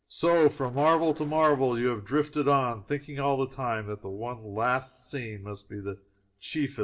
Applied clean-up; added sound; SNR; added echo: neural separator model SepFormer DNS4.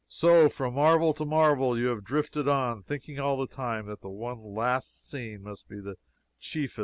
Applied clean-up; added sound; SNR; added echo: none; none; none; none.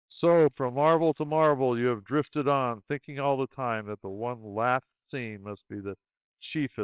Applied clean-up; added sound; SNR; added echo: neural separator model SepFormer WHAMR!.